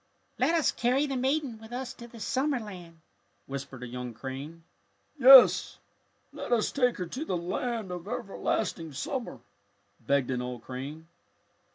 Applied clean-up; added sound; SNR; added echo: none; none; none; none.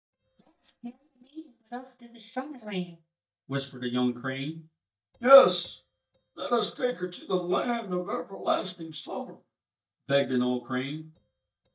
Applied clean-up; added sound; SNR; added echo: neural mask model DeepFilterNet 3.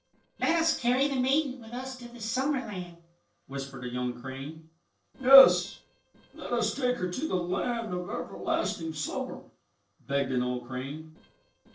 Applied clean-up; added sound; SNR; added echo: neural separator model SepFormer DNS4.